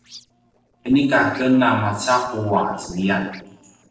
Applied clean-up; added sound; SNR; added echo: neural separator model SepFormer DNS4.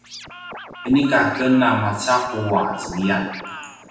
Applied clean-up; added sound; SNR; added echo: none; Scratching (performance technique); 14 dB; reverberation time 0.9 s.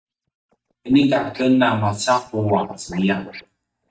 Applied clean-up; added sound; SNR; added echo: neural mask model DeepFilterNet 3.